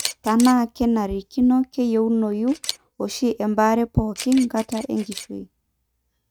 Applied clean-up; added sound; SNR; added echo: neural mask model RNNoise.